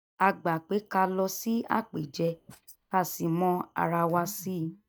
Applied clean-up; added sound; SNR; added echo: neural mask model DeepFilterNet 3.